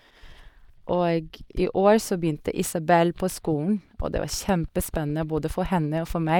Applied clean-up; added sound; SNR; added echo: neural mask model DeepFilterNet 3.